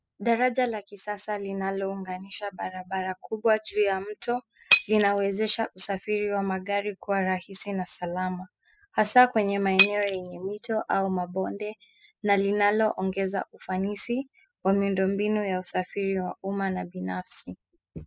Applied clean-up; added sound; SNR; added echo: classical method spectral subtraction.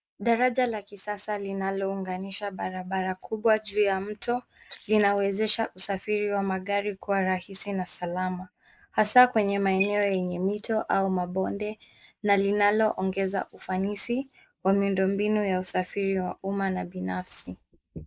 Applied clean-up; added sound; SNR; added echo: neural mask model Resemble Enhance denoiser.